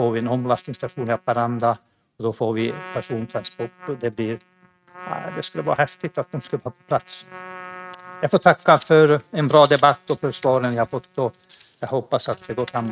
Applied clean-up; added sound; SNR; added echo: neural mask model RNNoise.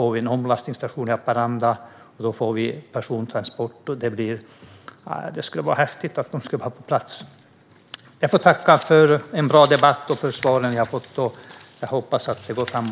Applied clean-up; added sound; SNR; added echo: none; none; none; none.